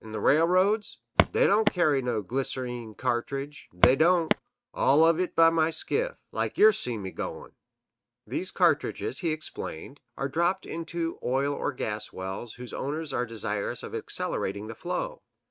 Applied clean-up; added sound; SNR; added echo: neural mask model RNNoise.